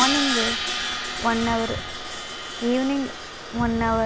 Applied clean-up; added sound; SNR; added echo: none; Crash cymbal; 4 dB; none.